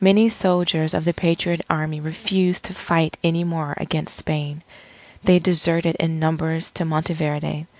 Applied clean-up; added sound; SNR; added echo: none; none; none; none.